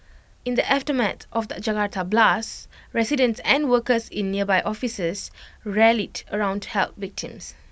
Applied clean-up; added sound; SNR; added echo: none; none; none; none.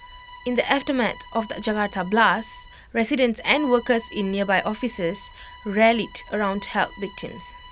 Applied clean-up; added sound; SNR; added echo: none; Bowed string instrument; 19 dB; none.